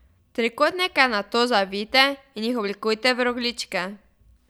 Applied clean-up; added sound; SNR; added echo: none; none; none; none.